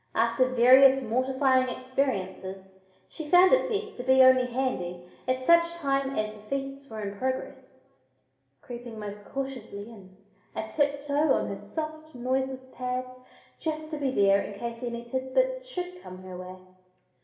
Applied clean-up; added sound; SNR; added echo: none; none; none; reverberation time 1.1 s.